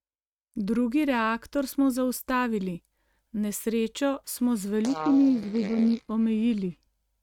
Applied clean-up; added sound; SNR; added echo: neural mask model RNNoise.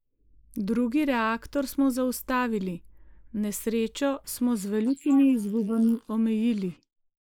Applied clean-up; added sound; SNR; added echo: neural mask model Resemble Enhance denoiser.